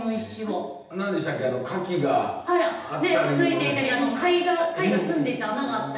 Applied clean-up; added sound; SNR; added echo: none; none; none; reverberation time 0.9 s.